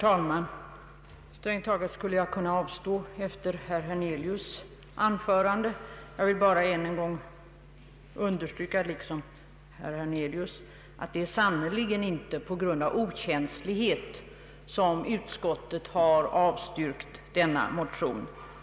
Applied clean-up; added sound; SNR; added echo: none; none; none; none.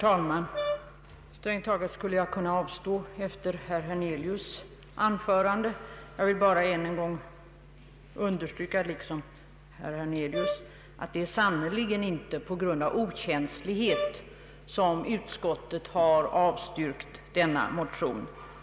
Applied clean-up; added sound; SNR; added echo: none; Brass instrument; 7 dB; none.